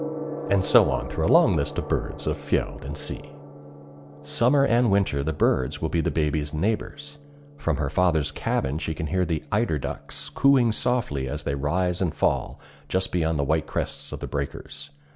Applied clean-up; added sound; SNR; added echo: none; Gong; 15 dB; none.